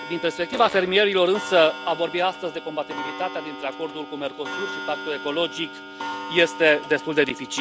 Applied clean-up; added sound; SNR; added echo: none; Fart + Clock; 11 dB; none.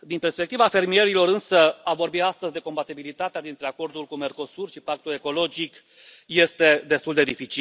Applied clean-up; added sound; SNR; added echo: none; none; none; none.